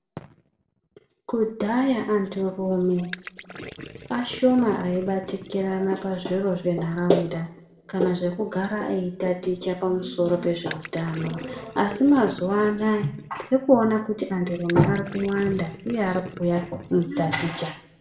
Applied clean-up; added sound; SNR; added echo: none; Gurgling; 16 dB; reverberation time 0.5 s.